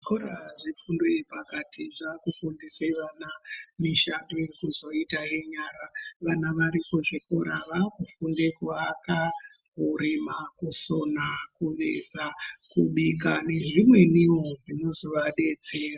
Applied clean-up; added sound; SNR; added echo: none; none; none; none.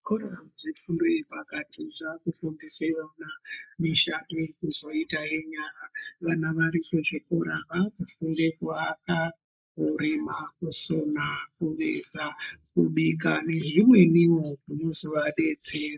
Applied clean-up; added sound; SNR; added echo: neural mask model Resemble Enhance denoiser.